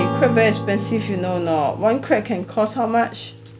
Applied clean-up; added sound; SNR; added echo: none; Acoustic guitar / Strum; 8 dB; none.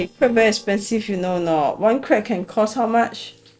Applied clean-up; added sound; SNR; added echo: neural separator model SepFormer DNS4.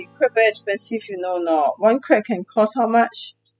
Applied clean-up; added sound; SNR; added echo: classical method spectral subtraction.